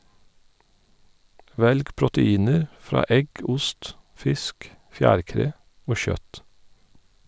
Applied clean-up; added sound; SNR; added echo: none; none; none; none.